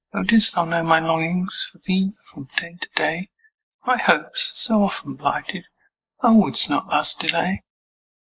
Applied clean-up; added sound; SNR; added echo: neural mask model Resemble Enhance denoiser.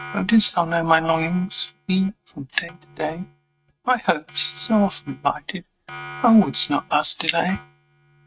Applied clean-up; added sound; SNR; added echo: neural mask model RNNoise.